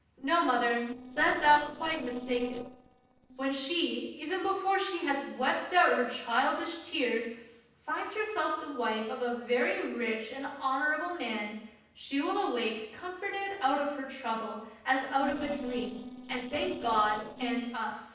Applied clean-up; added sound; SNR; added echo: neural separator model SepFormer DNS4.